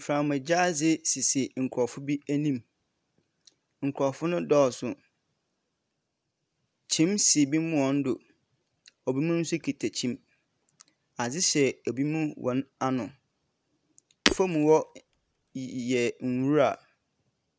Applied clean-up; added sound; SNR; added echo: none; Shatter; 4 dB; none.